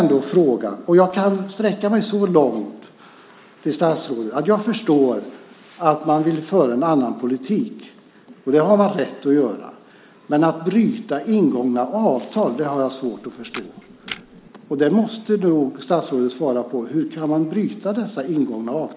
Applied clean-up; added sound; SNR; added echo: none; Camera; 18 dB; none.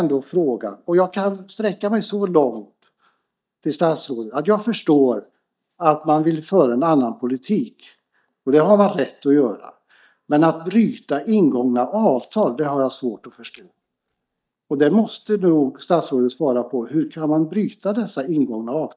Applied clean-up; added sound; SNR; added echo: neural mask model DeepFilterNet 3.